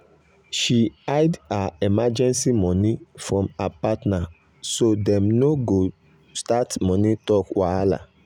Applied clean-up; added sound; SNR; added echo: none; none; none; none.